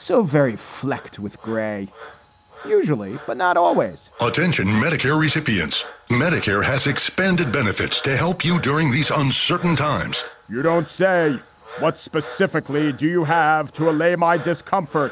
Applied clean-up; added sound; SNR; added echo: none; Frog; 19 dB; none.